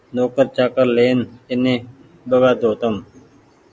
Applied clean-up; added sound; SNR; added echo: none; none; none; none.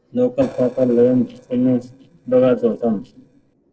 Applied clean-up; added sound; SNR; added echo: neural separator model SepFormer DNS4.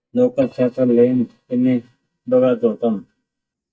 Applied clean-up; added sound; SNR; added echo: neural mask model DeepFilterNet 3.